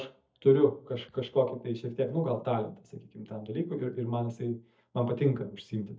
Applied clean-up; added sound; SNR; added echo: neural mask model DeepFilterNet 3.